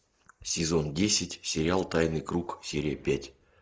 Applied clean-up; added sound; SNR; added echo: neural mask model Resemble Enhance denoiser.